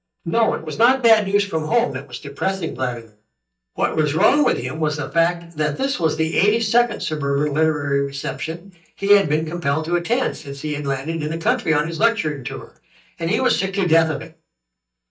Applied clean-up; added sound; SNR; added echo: neural mask model DeepFilterNet 3.